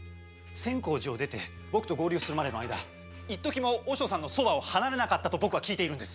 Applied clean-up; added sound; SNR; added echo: none; none; none; none.